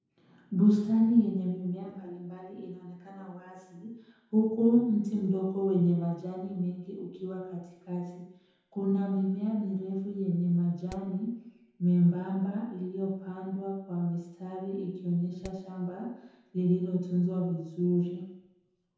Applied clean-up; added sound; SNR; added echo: none; Hammer; 17 dB; reverberation time 0.9 s.